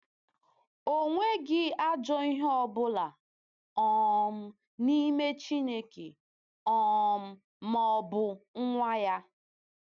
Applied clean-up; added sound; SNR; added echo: none; none; none; none.